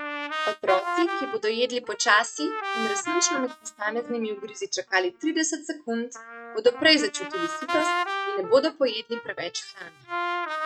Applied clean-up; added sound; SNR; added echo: neural mask model RNNoise.